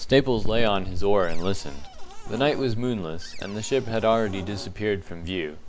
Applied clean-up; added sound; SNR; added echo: none; Cupboard open or close; 20 dB; none.